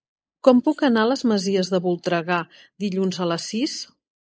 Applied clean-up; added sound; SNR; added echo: neural mask model Resemble Enhance denoiser.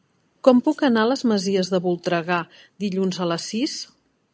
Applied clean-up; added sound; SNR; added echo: none; none; none; none.